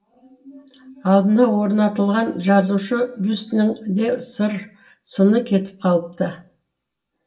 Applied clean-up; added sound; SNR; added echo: none; none; none; reverberation time 0.2 s.